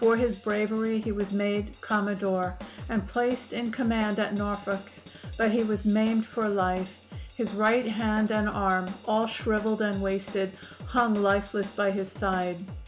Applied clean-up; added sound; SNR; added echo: none; Drum / Drum kit; 15 dB; none.